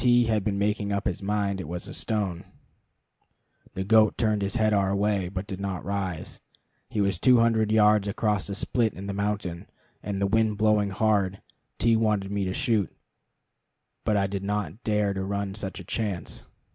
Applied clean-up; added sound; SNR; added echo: none; none; none; none.